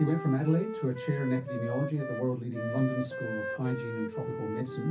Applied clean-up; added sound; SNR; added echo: none; Wind instrument, woodwind instrument; 7 dB; reverberation time 0.3 s.